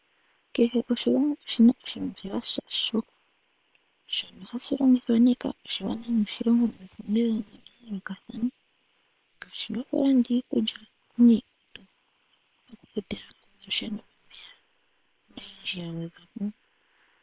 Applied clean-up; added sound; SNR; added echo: neural separator model SepFormer WHAM!.